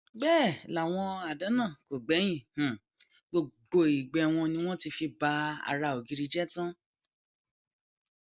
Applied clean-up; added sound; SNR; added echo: none; none; none; none.